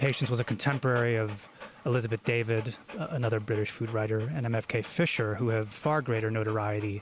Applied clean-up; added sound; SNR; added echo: none; Dog; 19 dB; none.